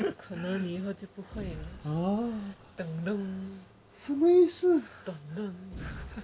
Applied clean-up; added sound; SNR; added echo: none; Boom; 18 dB; none.